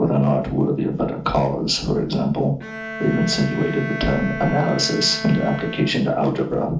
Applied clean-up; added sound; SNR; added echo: none; Bowed string instrument; 13 dB; reverberation time 0.4 s.